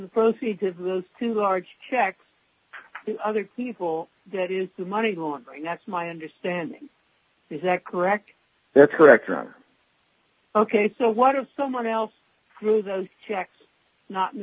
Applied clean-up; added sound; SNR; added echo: none; none; none; none.